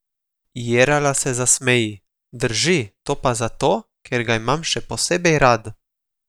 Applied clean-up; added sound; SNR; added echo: none; none; none; none.